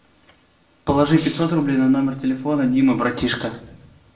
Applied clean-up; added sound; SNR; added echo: none; none; none; reverberation time 0.5 s.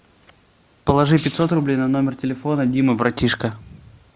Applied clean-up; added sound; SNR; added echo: none; none; none; none.